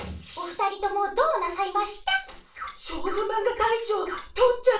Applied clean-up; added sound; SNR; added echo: none; none; none; reverberation time 0.3 s.